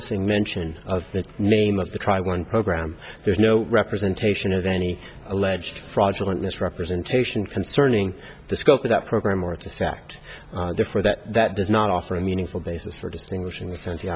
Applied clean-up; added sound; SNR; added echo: none; none; none; none.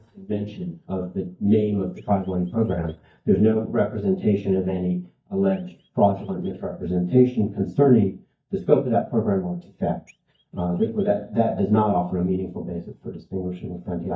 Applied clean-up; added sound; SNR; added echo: neural mask model DeepFilterNet 3.